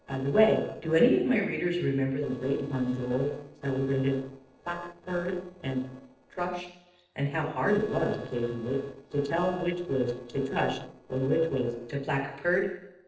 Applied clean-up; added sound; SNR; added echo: neural separator model SepFormer DNS4.